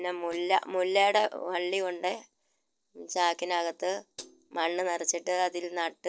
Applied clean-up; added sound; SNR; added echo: neural separator model SepFormer DNS4.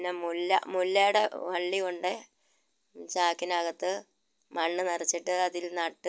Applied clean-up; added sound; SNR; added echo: none; none; none; none.